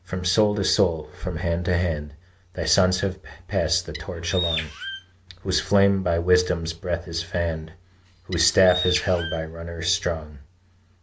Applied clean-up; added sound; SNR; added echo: none; Bird; 9 dB; none.